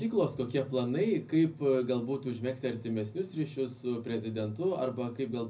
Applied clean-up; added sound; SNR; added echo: none; none; none; reverberation time 0.4 s.